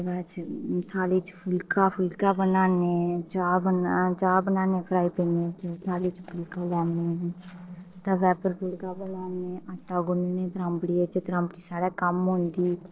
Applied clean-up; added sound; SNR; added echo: neural separator model SepFormer DNS4.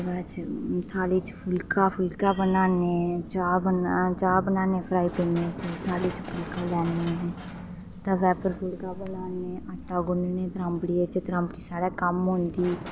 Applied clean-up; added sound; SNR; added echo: none; Run; 17 dB; none.